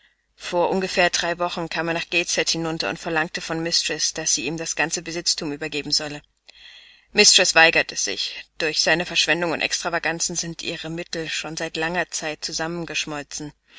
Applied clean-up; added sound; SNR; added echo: none; none; none; none.